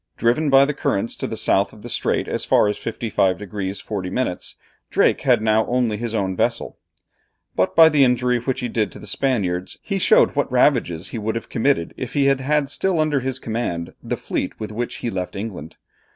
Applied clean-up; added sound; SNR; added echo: none; none; none; none.